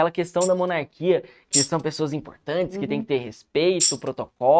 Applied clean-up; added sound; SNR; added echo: neural mask model RNNoise.